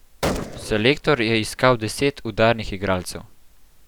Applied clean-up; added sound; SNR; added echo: none; Gunshot, gunfire; 10 dB; none.